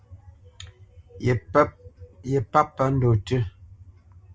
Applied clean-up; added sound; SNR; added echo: none; none; none; none.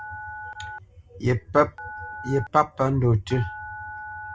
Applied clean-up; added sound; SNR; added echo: none; Telephone; 13 dB; none.